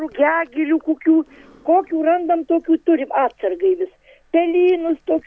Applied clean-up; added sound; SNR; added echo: none; none; none; none.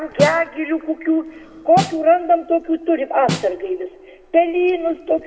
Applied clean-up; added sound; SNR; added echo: none; Snare drum; 10 dB; reverberation time 1.3 s.